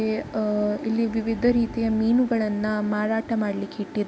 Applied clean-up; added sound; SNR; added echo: none; Animal; 18 dB; none.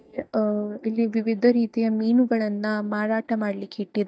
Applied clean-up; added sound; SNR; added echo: neural mask model DeepFilterNet 3.